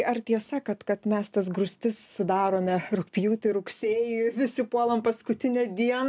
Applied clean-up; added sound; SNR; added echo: none; none; none; none.